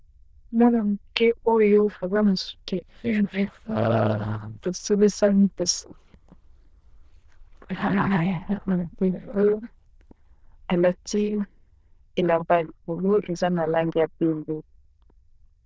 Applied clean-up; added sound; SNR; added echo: neural diffusion model UNIVERSE++.